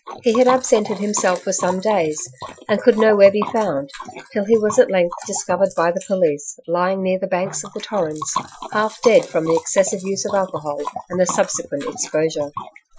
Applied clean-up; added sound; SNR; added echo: classical method Wiener filter.